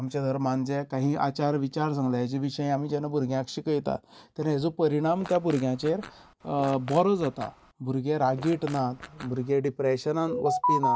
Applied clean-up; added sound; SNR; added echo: none; Fart; 18 dB; none.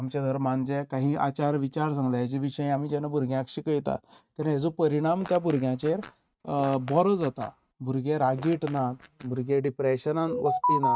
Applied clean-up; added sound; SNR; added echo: neural mask model RNNoise.